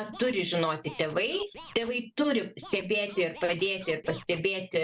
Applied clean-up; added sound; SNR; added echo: none; Scratching (performance technique); 19 dB; none.